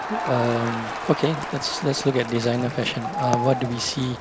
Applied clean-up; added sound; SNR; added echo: none; Crowd; 6 dB; none.